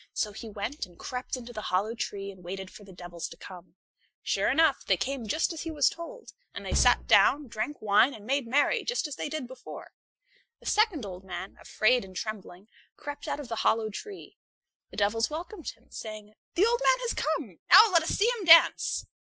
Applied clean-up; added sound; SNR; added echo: classical method Wiener filter.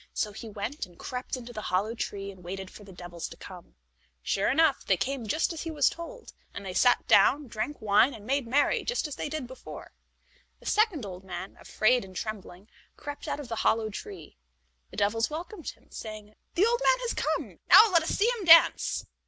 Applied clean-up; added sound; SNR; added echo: none; none; none; none.